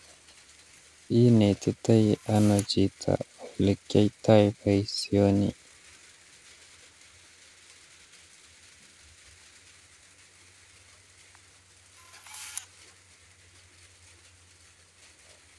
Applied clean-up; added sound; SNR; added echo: none; Camera; 17 dB; none.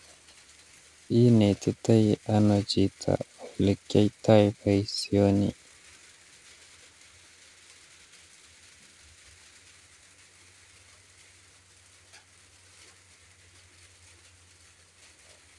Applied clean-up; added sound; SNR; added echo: none; none; none; none.